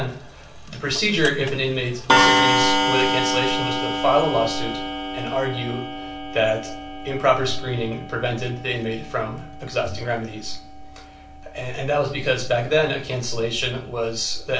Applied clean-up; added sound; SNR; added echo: none; Clock; 2 dB; reverberation time 0.3 s.